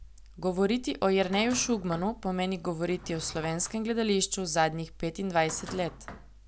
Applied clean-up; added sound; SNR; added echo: none; Drawer open or close; 20 dB; none.